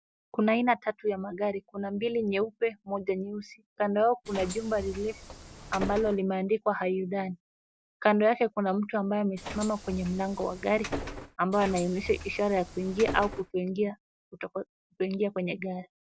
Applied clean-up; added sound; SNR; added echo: none; Bus; 10 dB; none.